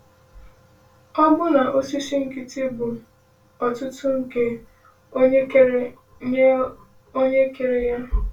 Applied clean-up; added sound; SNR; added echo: none; none; none; reverberation time 0.2 s.